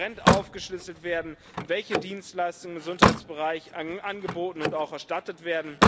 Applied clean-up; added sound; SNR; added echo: none; Slam; -4 dB; none.